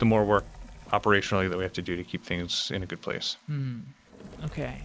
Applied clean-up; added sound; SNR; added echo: none; Fire; 19 dB; none.